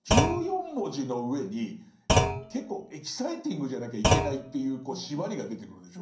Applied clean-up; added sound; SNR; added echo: none; Thump, thud; -2 dB; reverberation time 0.6 s.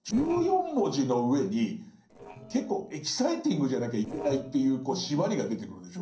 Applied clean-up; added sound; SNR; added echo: neural separator model SepFormer DNS4.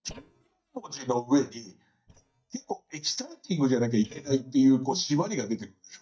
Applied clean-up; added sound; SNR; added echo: neural mask model DeepFilterNet 3.